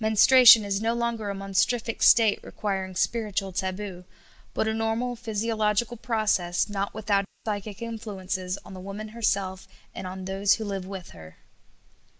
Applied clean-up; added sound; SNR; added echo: neural mask model Resemble Enhance denoiser.